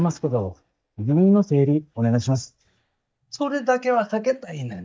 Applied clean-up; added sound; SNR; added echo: neural mask model DeepFilterNet 3.